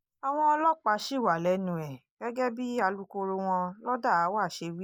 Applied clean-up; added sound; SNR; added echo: neural mask model Resemble Enhance denoiser.